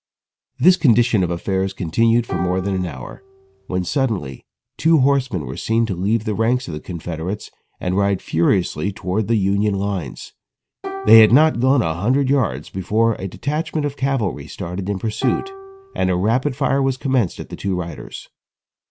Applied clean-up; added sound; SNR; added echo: none; Plucked string instrument; 15 dB; none.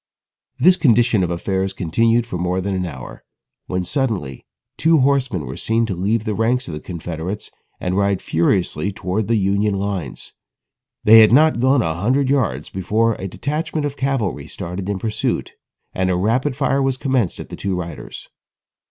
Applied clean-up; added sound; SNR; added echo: none; none; none; none.